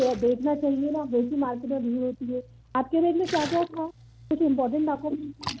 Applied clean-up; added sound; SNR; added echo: none; Splash, splatter; 17 dB; none.